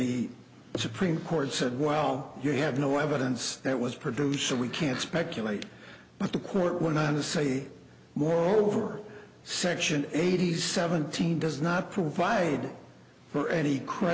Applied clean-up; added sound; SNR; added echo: none; Livestock, farm animals, working animals; 15 dB; none.